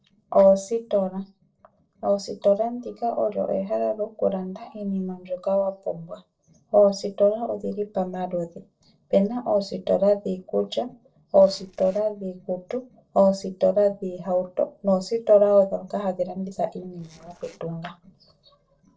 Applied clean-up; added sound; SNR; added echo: neural separator model SepFormer DNS4.